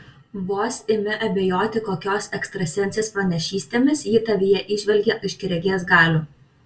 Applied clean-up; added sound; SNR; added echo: none; none; none; reverberation time 0.2 s.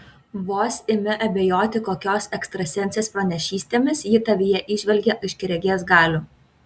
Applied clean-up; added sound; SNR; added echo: none; none; none; none.